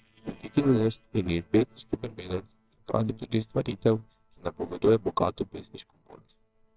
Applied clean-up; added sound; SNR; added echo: neural separator model SepFormer WHAMR!.